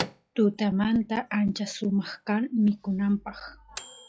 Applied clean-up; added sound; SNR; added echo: classical method log-MMSE.